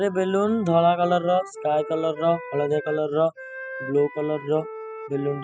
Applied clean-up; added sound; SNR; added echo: classical method spectral subtraction.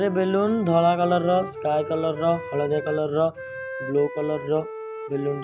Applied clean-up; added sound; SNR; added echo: none; Wind instrument, woodwind instrument; 12 dB; none.